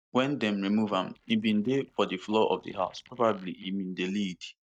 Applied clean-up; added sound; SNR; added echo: neural mask model DeepFilterNet 3.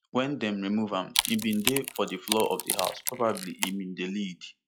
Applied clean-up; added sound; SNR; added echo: classical method log-MMSE.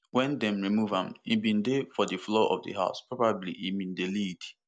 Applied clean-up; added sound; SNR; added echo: none; none; none; none.